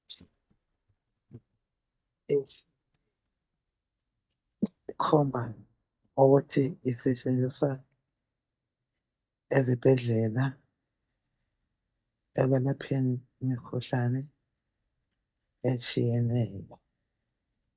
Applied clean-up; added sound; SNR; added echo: neural mask model DeepFilterNet 3.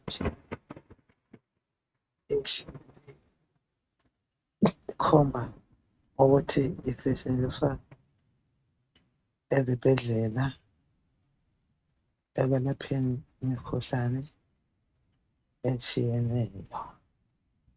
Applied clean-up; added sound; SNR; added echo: neural mask model RNNoise.